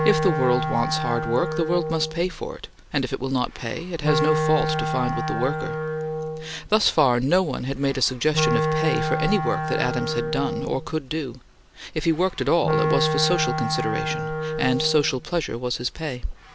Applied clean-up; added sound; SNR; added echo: none; Wind instrument, woodwind instrument; 2 dB; none.